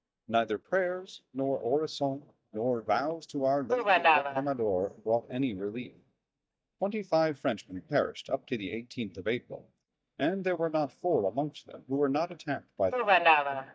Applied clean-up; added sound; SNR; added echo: neural mask model DeepFilterNet 3.